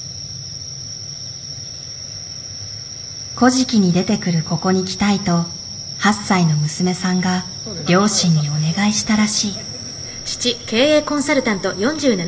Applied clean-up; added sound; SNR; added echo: none; none; none; reverberation time 1.0 s.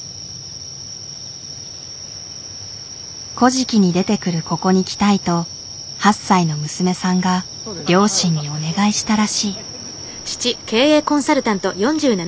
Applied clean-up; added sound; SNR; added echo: none; none; none; none.